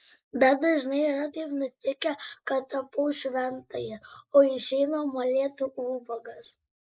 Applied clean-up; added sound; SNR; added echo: neural mask model Resemble Enhance denoiser.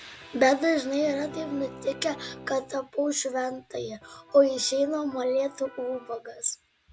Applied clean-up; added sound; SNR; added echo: none; Bowed string instrument + Electric guitar; 18 dB; none.